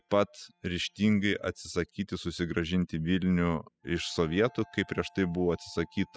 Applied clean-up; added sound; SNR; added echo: classical method spectral subtraction.